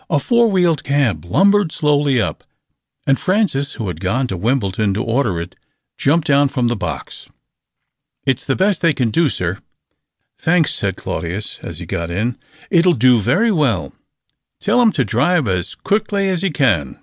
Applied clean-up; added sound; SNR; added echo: none; none; none; none.